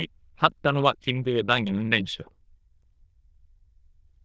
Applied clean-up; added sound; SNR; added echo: neural diffusion model UNIVERSE++.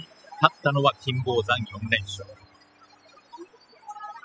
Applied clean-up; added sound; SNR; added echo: classical method spectral subtraction.